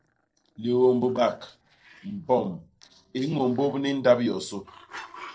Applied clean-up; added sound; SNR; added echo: neural separator model SepFormer DNS4.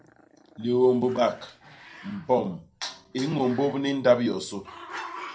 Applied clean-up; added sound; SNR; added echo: none; Growling; 18 dB; reverberation time 0.3 s.